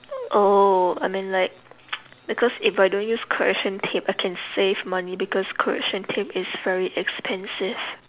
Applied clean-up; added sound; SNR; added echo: none; none; none; none.